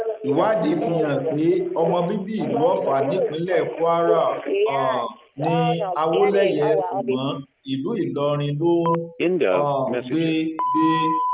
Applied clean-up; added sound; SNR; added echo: none; Telephone; 3 dB; none.